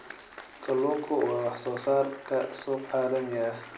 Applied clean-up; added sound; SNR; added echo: none; Applause; 17 dB; reverberation time 0.5 s.